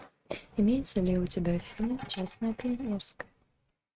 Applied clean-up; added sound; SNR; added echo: neural mask model RNNoise.